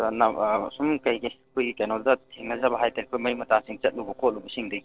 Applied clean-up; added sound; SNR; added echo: neural separator model SepFormer DNS4.